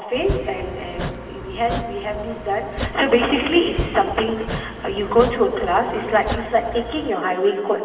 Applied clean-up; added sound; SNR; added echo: none; Domestic sounds, home sounds; 9 dB; reverberation time 2.3 s.